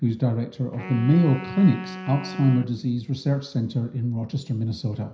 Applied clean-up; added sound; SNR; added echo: none; Wind instrument, woodwind instrument; 14 dB; reverberation time 0.5 s.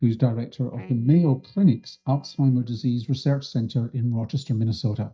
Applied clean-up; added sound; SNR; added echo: neural mask model DeepFilterNet 3.